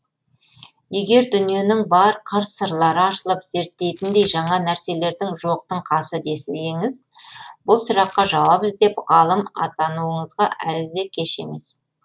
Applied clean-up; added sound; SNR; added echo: none; Coin (dropping); 15 dB; none.